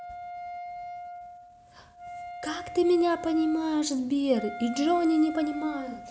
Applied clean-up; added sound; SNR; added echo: none; Wind instrument, woodwind instrument; 12 dB; none.